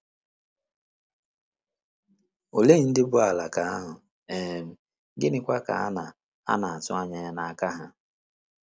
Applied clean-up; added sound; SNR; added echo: none; none; none; none.